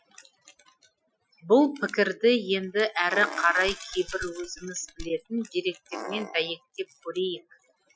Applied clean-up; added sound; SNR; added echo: classical method Wiener filter.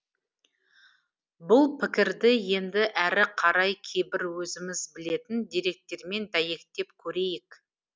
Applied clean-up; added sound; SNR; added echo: none; none; none; none.